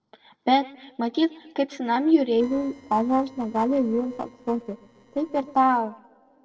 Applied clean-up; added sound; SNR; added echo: neural separator model SepFormer DNS4.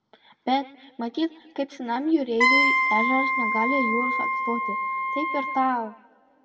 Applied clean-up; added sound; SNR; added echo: none; Wind instrument, woodwind instrument; -4 dB; reverberation time 1.3 s.